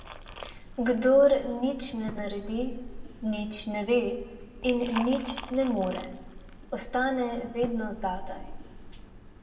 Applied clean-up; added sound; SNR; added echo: none; Liquid; 12 dB; reverberation time 1.2 s.